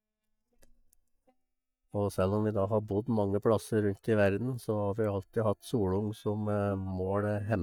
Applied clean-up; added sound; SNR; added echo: neural mask model DeepFilterNet 3.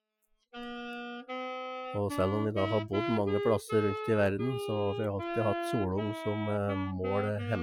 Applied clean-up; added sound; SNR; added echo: classical method Wiener filter.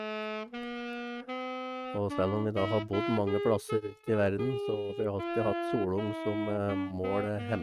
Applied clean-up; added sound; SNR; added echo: neural mask model RNNoise.